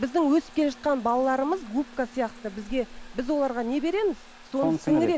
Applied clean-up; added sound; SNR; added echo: none; Trickle, dribble / Bathtub (filling or washing) / Water tap, faucet; 18 dB; none.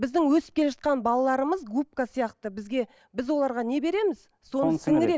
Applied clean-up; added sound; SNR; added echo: none; none; none; none.